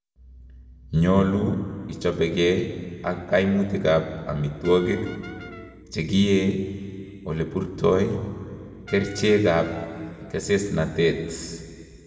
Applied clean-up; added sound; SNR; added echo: none; Brass instrument; 19 dB; reverberation time 1.9 s.